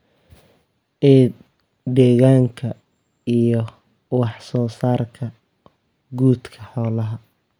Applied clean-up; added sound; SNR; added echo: none; none; none; none.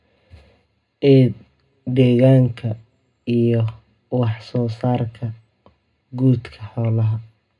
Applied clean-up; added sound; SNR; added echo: none; none; none; reverberation time 0.2 s.